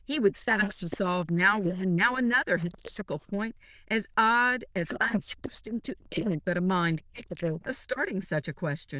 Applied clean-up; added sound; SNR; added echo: neural diffusion model UNIVERSE++.